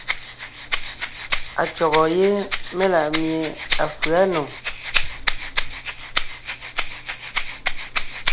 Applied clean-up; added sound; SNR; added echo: none; Rattle (instrument); 1 dB; none.